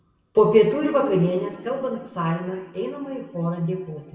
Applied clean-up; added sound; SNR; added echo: none; none; none; reverberation time 2.0 s.